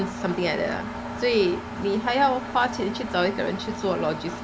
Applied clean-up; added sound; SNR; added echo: none; Engine; 8 dB; none.